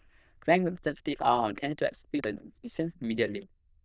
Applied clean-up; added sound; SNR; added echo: neural diffusion model UNIVERSE++.